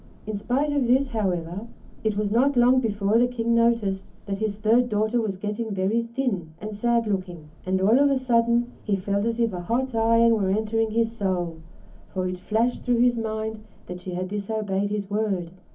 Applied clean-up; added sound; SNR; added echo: none; Thunder / Rain; 18 dB; reverberation time 0.3 s.